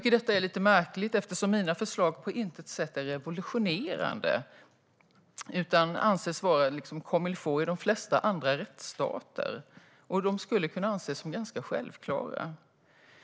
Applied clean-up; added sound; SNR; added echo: none; none; none; none.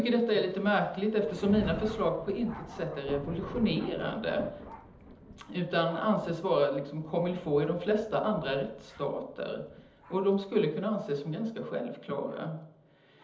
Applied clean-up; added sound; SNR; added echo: none; Thunder; 15 dB; reverberation time 1.2 s.